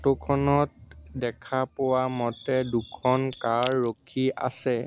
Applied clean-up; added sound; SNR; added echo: none; Crack / Crushing; 17 dB; none.